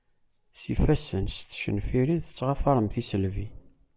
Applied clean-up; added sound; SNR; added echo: none; none; none; none.